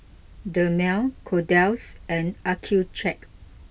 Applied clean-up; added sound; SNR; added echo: none; none; none; none.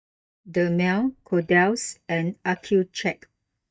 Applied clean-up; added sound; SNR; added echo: neural mask model DeepFilterNet 3.